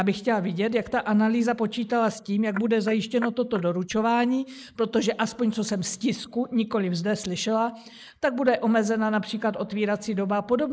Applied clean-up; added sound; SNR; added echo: neural mask model Resemble Enhance denoiser.